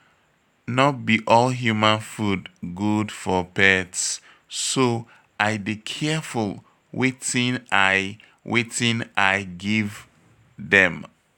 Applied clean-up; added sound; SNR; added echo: none; none; none; none.